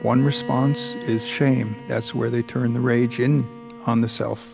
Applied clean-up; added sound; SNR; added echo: none; Bowed string instrument; 15 dB; none.